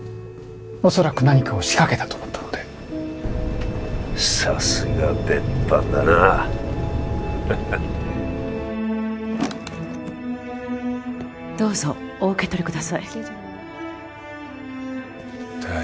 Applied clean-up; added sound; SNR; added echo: none; none; none; none.